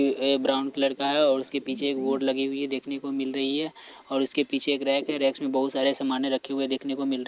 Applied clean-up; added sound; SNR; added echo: none; none; none; none.